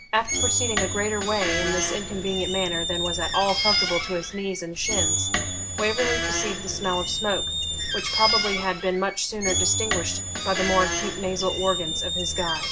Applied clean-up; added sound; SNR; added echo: none; Squeak; -1 dB; none.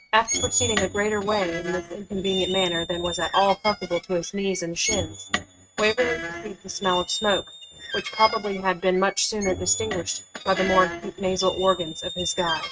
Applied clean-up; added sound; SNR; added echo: neural mask model RNNoise.